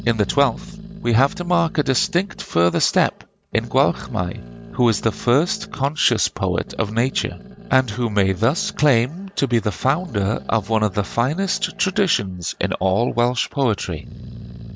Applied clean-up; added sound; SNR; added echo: none; Growling; 18 dB; none.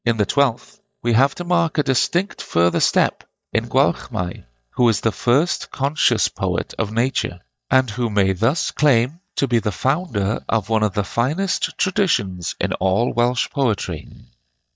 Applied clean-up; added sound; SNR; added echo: neural mask model DeepFilterNet 3.